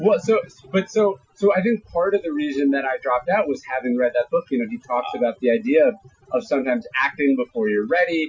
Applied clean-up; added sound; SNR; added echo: classical method Wiener filter.